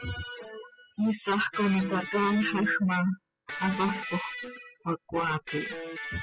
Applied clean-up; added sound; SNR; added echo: classical method spectral subtraction.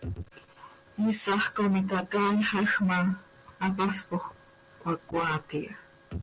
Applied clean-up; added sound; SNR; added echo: none; none; none; none.